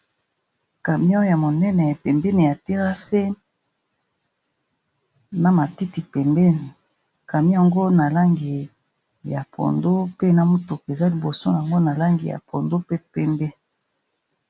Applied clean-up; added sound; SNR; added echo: none; none; none; none.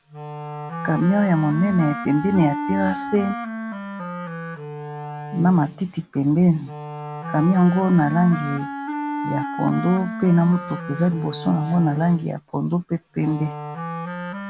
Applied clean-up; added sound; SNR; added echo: none; Wind instrument, woodwind instrument; 9 dB; none.